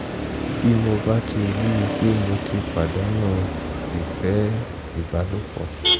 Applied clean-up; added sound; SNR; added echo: none; Motor vehicle (road); 3 dB; none.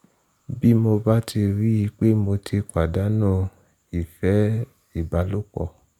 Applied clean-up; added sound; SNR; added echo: none; none; none; none.